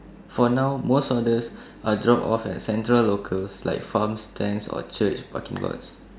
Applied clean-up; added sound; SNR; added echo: none; none; none; none.